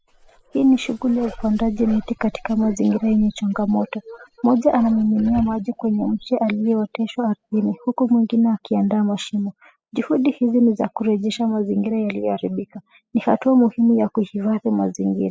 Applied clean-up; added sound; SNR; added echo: classical method spectral subtraction.